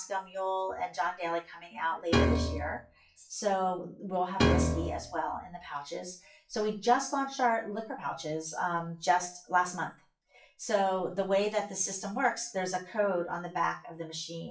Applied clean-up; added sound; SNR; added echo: classical method WPE with log-MMSE.